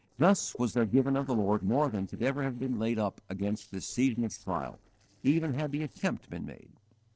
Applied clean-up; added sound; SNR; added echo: neural separator model SepFormer DNS4.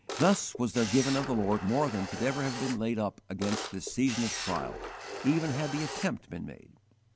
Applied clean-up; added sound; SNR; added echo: none; Camera; 8 dB; none.